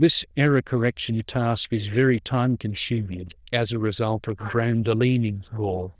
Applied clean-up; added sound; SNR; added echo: neural diffusion model UNIVERSE++.